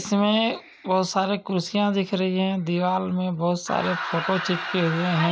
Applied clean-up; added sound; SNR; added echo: none; none; none; none.